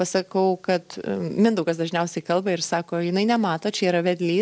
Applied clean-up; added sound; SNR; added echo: none; none; none; none.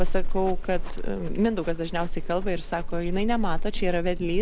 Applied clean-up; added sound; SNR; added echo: none; Livestock, farm animals, working animals; -3 dB; none.